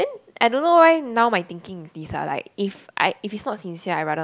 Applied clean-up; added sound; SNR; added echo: none; none; none; none.